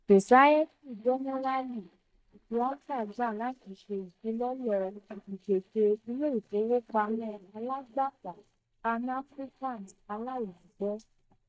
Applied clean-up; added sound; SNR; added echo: neural mask model DeepFilterNet 3.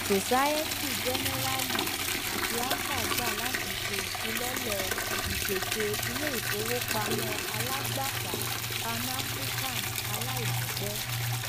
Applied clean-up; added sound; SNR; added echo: none; Liquid; -5 dB; none.